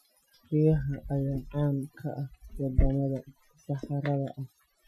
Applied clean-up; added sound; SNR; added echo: classical method Wiener filter.